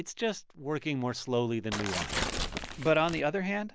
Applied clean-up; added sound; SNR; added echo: none; Tearing; 3 dB; none.